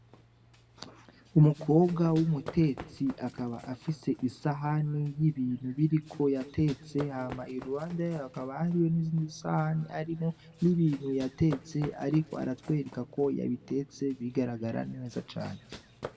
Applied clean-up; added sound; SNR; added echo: none; Run; 20 dB; reverberation time 1.4 s.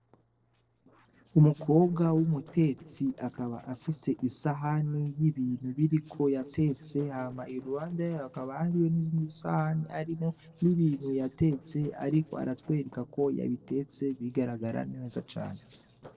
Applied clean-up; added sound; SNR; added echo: neural separator model SepFormer DNS4.